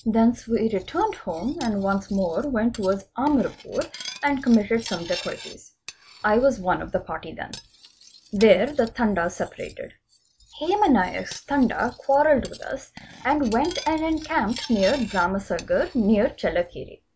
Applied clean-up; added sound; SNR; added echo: none; Cutlery, silverware; 19 dB; none.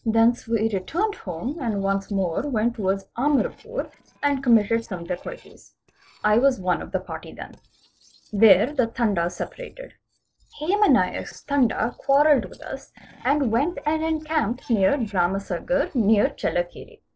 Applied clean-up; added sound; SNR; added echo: neural separator model SepFormer DNS4.